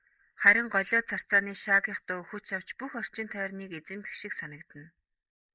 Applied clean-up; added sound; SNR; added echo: neural mask model Resemble Enhance denoiser.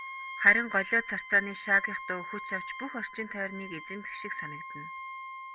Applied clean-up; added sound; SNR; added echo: none; Wind instrument, woodwind instrument; 11 dB; none.